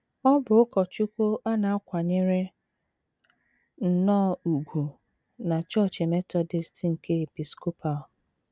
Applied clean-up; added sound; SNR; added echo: none; none; none; none.